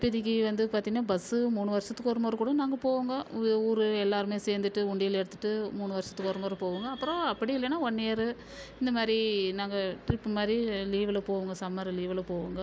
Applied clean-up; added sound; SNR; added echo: none; none; none; none.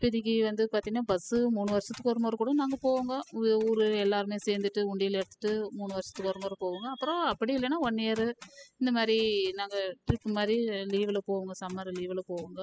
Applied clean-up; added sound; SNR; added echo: classical method spectral subtraction.